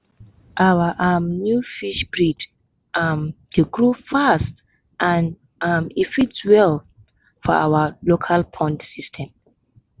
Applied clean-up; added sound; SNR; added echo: none; none; none; none.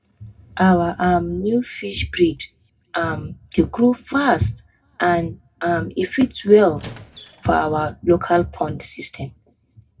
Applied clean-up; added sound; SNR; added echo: none; Squeak; 19 dB; reverberation time 0.2 s.